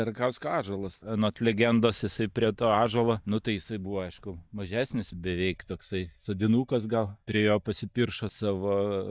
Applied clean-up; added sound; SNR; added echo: neural mask model DeepFilterNet 3.